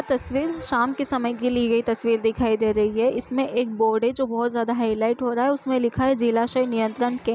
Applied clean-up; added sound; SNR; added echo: none; none; none; none.